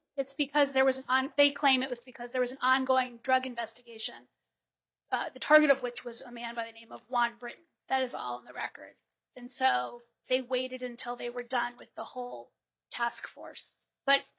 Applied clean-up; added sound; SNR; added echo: neural mask model DeepFilterNet 3.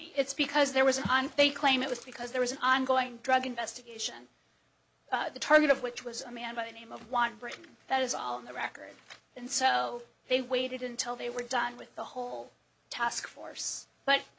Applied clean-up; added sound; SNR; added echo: none; Water / Splash, splatter; 15 dB; none.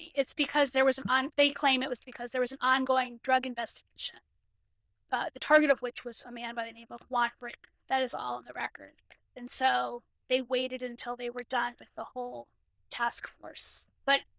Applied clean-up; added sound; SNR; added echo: neural diffusion model UNIVERSE++.